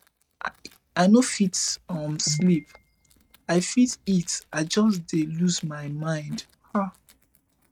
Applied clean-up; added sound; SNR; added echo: neural mask model RNNoise.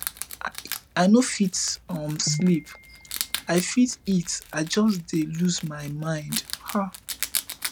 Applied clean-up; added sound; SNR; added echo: none; Wild animals; 11 dB; none.